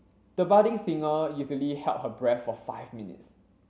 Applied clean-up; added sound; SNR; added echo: none; none; none; none.